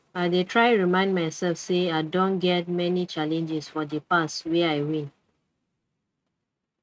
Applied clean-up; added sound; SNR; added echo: neural mask model RNNoise.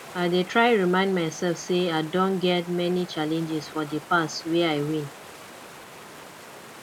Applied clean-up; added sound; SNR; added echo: none; Water; 17 dB; none.